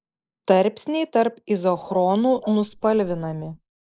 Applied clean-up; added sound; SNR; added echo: neural mask model Resemble Enhance denoiser.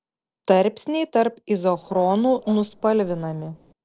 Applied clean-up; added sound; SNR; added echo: neural separator model SepFormer DNS4.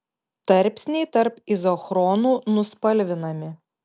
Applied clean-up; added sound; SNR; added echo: none; none; none; none.